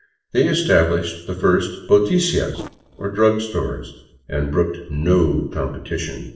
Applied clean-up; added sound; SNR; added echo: neural separator model SepFormer DNS4.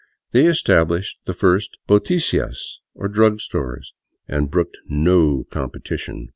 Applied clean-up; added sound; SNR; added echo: none; none; none; none.